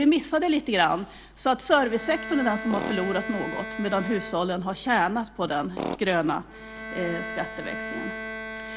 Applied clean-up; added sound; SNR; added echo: none; Bowed string instrument + Tools; 10 dB; none.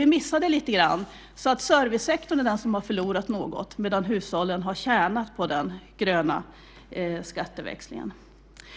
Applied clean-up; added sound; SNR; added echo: none; none; none; none.